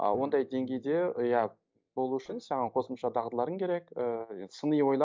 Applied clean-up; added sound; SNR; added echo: neural mask model DeepFilterNet 3.